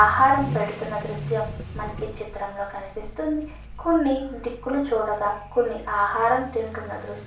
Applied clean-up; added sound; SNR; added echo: none; Accelerating, revving, vroom / Vehicle; 12 dB; reverberation time 0.4 s.